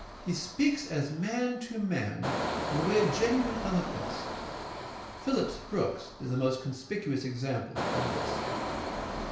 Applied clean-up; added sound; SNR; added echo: none; Engine; 4 dB; reverberation time 0.5 s.